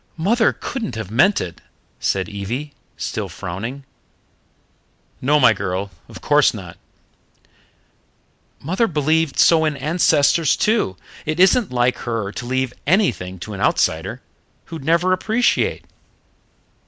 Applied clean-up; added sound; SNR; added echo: none; none; none; none.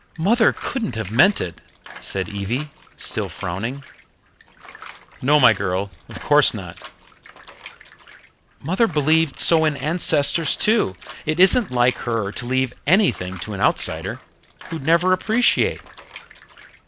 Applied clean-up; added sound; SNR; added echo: none; Bathtub (filling or washing) / Water; 19 dB; none.